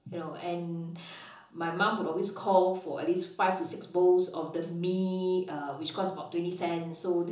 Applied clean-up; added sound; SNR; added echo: none; none; none; reverberation time 0.6 s.